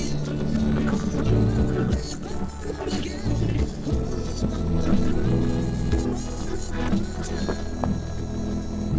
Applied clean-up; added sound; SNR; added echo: neural separator model SepFormer DNS4.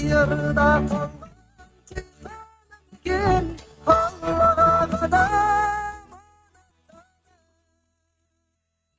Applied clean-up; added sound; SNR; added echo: neural mask model RNNoise.